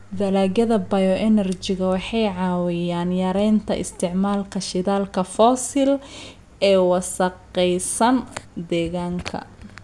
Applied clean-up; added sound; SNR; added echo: none; none; none; none.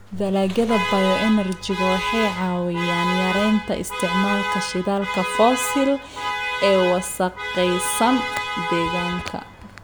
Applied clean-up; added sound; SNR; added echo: none; Alarm; 4 dB; none.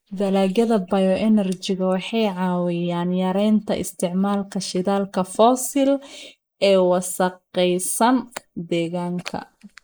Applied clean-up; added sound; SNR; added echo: neural mask model Resemble Enhance denoiser.